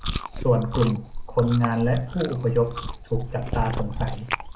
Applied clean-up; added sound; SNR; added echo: none; Chewing, mastication; 6 dB; none.